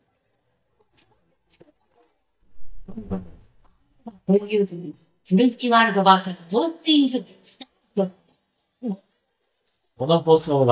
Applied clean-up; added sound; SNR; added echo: neural mask model DeepFilterNet 3.